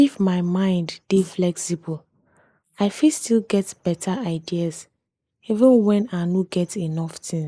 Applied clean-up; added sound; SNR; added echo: neural mask model Resemble Enhance denoiser.